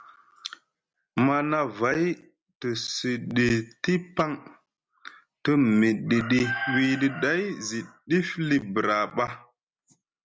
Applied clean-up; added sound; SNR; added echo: none; none; none; none.